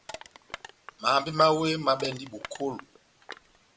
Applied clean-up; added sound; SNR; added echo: none; Crushing; 17 dB; none.